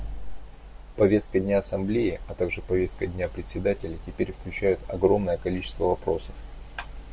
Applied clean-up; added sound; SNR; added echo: none; none; none; none.